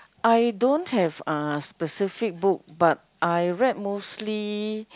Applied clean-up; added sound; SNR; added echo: none; none; none; none.